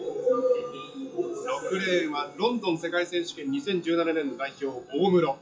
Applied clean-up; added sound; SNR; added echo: classical method WPE with log-MMSE.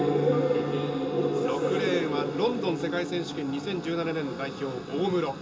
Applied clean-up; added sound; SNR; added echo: none; Piano; 9 dB; reverberation time 0.2 s.